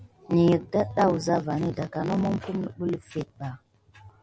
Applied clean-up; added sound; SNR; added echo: none; none; none; none.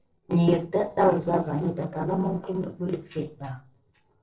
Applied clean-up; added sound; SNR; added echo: neural separator model SepFormer DNS4.